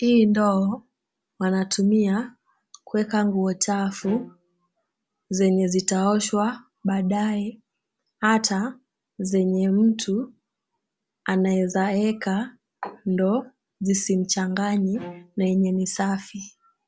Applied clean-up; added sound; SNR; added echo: none; Bowed string instrument; 19 dB; none.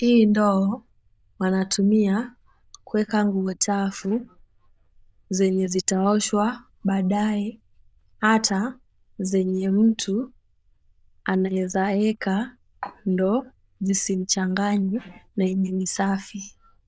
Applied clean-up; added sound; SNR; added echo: neural diffusion model UNIVERSE++.